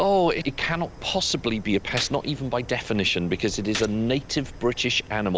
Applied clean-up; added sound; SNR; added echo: none; Fire + Gunshot, gunfire; 14 dB; none.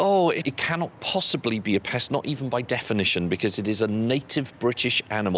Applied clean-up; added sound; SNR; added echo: none; none; none; none.